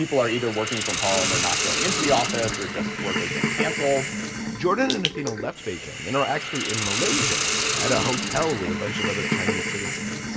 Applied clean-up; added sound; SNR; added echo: none; Hiss; -1 dB; reverberation time 0.6 s.